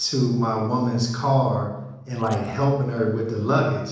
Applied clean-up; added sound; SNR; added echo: neural separator model SepFormer DNS4.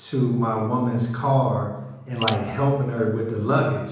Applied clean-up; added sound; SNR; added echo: none; Shatter; 13 dB; reverberation time 1.0 s.